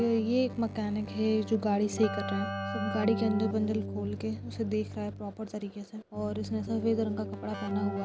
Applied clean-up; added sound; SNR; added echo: none; Keyboard (musical); 7 dB; none.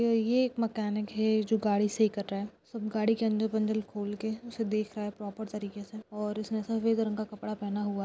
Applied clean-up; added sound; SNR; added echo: none; none; none; none.